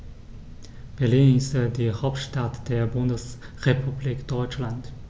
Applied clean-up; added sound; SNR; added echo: none; none; none; none.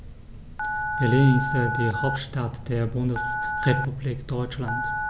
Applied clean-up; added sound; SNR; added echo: none; Telephone; 5 dB; none.